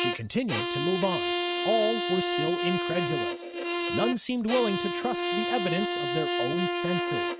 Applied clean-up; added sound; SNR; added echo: neural mask model RNNoise.